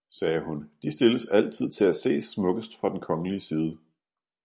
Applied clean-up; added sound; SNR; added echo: none; none; none; none.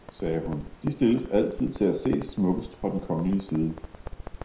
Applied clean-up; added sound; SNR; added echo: none; Crackle; 13 dB; reverberation time 0.5 s.